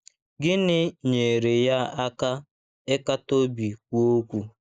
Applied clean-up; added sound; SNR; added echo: neural mask model Resemble Enhance denoiser.